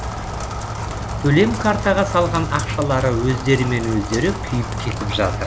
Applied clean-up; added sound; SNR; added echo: none; Rain; 5 dB; none.